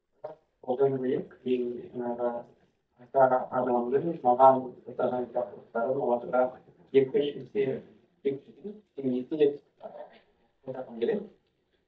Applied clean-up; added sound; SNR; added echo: neural mask model DeepFilterNet 3.